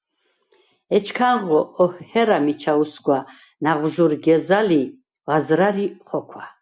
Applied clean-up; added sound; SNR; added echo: none; none; none; none.